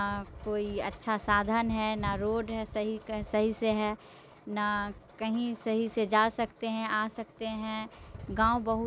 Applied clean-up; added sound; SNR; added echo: none; none; none; none.